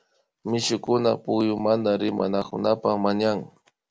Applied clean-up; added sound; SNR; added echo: none; none; none; none.